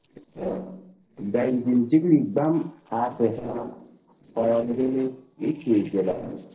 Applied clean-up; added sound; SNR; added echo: neural separator model SepFormer DNS4.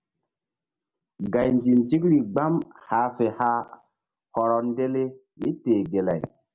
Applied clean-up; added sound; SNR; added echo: none; none; none; none.